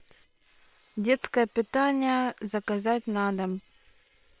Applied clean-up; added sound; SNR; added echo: neural separator model SepFormer WHAM!.